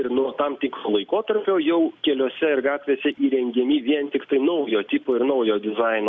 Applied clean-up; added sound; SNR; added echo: none; none; none; none.